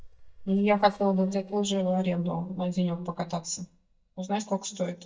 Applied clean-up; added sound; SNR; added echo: neural mask model DeepFilterNet 3.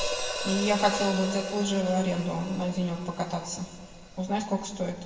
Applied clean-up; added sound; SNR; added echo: none; Hi-hat; 8 dB; reverberation time 1.6 s.